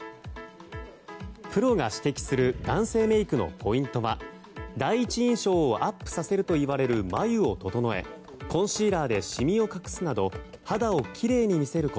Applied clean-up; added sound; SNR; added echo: none; Animal + Computer keyboard; 18 dB; none.